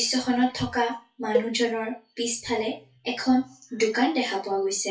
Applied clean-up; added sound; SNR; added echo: classical method WPE with log-MMSE.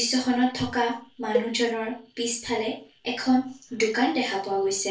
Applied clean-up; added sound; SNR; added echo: neural separator model SepFormer DNS4.